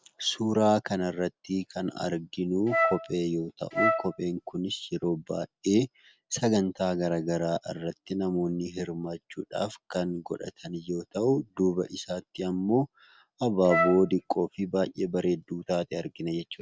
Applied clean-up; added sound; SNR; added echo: none; Wind instrument, woodwind instrument; 1 dB; none.